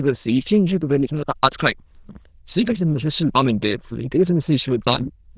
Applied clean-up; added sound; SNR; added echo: neural diffusion model UNIVERSE++.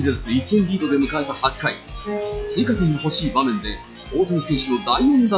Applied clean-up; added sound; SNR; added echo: classical method log-MMSE.